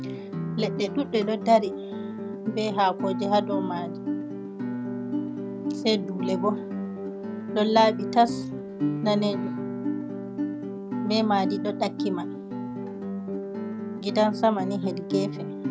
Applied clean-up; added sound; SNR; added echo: none; Guitar; 3 dB; none.